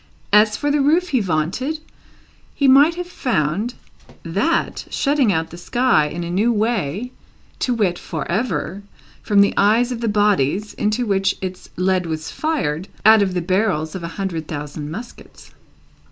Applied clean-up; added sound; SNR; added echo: none; none; none; none.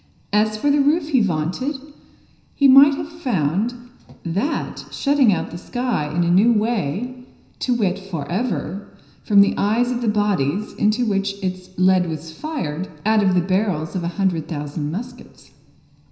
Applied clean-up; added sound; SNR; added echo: none; none; none; reverberation time 0.9 s.